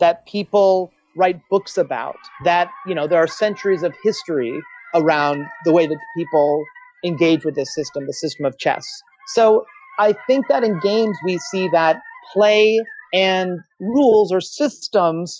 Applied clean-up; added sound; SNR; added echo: classical method Wiener filter.